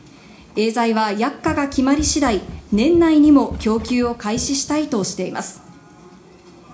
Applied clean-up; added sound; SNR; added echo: none; Run; 15 dB; reverberation time 0.4 s.